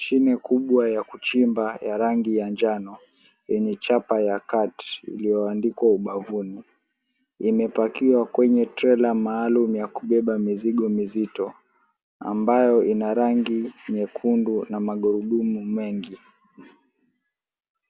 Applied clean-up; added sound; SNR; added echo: none; none; none; none.